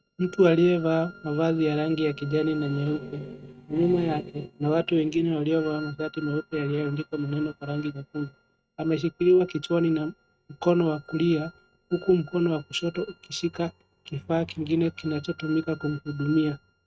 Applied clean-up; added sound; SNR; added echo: neural mask model RNNoise.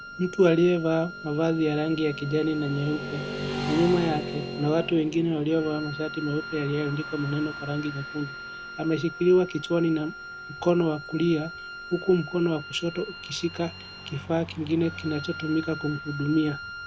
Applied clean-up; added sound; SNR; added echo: none; Motorcycle / Traffic noise, roadway noise + Wind instrument, woodwind instrument; 10 dB; none.